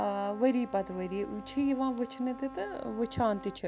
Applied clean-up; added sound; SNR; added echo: none; Trumpet; 15 dB; none.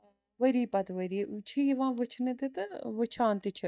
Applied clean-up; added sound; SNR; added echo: neural mask model DeepFilterNet 3.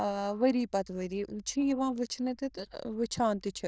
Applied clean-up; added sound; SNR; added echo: neural diffusion model UNIVERSE++.